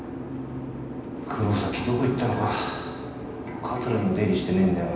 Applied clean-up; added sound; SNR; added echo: none; Boat, Water vehicle; 10 dB; reverberation time 0.9 s.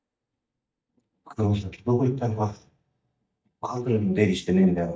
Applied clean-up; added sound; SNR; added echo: neural mask model DeepFilterNet 3.